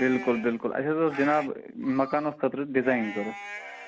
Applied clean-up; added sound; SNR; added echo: none; Livestock, farm animals, working animals; 14 dB; none.